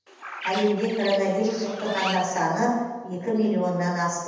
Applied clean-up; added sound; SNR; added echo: none; Bird; 11 dB; reverberation time 1.1 s.